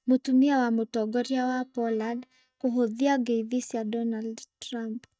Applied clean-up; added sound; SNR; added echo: neural mask model DeepFilterNet 3.